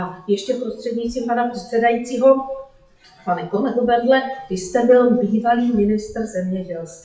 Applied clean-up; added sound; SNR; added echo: classical method WPE with log-MMSE.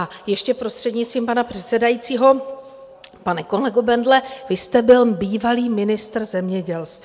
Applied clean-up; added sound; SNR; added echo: none; none; none; none.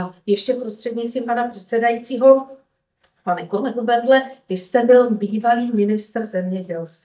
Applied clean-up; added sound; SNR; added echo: neural mask model DeepFilterNet 3.